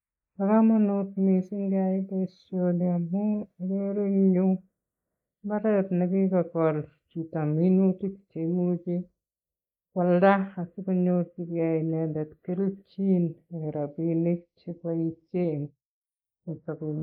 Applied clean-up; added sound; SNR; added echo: neural mask model Resemble Enhance denoiser.